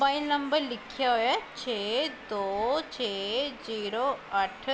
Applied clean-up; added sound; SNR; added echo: none; none; none; none.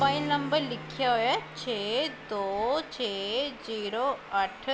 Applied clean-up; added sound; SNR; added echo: none; Acoustic guitar; 15 dB; none.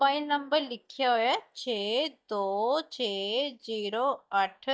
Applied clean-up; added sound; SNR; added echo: neural mask model DeepFilterNet 3.